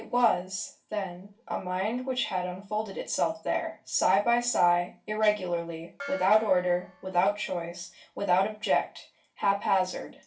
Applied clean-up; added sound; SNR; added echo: none; Gong; 19 dB; reverberation time 0.3 s.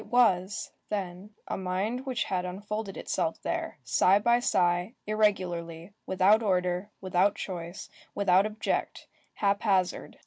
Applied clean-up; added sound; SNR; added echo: none; none; none; none.